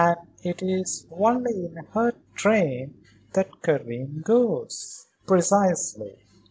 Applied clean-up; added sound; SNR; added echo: none; none; none; none.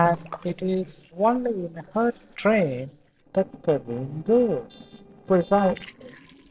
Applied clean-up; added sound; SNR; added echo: neural separator model SepFormer DNS4.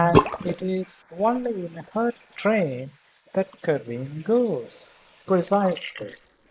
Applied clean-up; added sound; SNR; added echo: neural mask model Resemble Enhance denoiser.